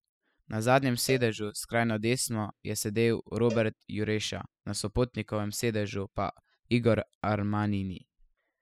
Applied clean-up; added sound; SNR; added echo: classical method spectral subtraction.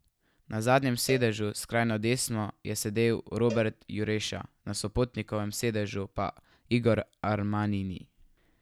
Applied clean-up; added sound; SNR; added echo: none; Cowbell; 19 dB; none.